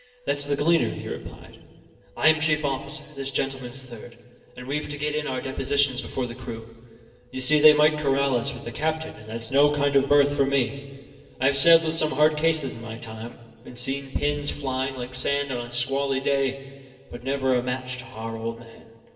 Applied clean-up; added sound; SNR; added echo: none; none; none; reverberation time 2.6 s.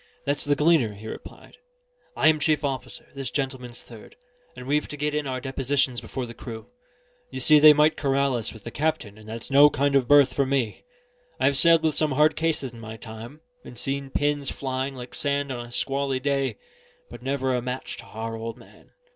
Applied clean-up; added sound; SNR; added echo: none; none; none; none.